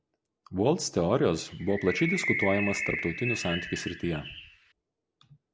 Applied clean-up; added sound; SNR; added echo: none; Bird; 4 dB; none.